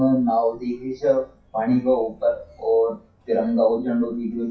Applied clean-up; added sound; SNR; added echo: classical method WPE with log-MMSE.